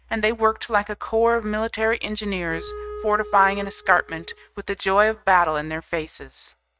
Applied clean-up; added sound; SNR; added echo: neural mask model RNNoise.